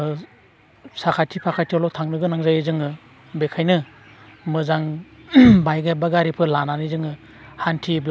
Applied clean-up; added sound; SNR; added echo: none; none; none; none.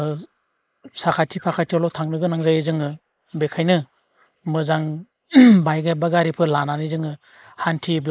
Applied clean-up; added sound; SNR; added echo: neural mask model Resemble Enhance denoiser.